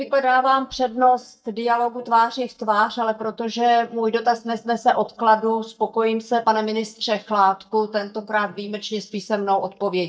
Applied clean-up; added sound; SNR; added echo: neural mask model DeepFilterNet 3.